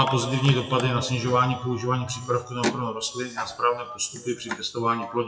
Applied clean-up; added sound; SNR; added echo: classical method WPE with log-MMSE.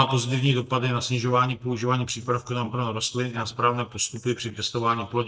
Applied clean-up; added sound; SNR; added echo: neural mask model DeepFilterNet 3.